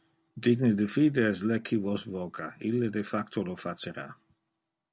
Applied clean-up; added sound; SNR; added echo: none; none; none; none.